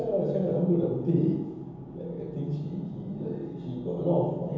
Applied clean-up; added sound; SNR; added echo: none; none; none; reverberation time 0.7 s.